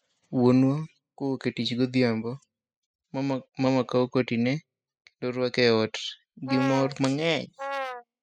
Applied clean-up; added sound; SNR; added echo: classical method spectral subtraction.